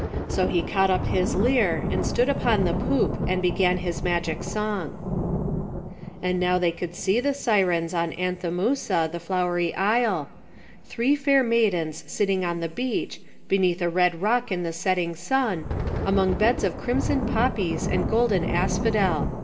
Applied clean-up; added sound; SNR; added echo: none; Thunder; 5 dB; reverberation time 2.8 s.